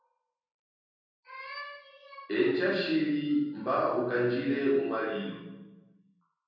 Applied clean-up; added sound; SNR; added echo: none; none; none; reverberation time 1.3 s.